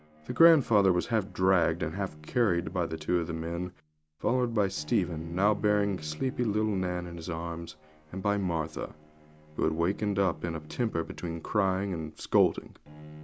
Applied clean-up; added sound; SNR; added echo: none; Bowed string instrument; 19 dB; none.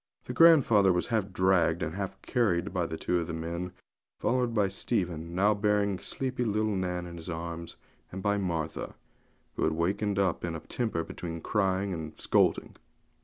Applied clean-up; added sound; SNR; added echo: none; none; none; none.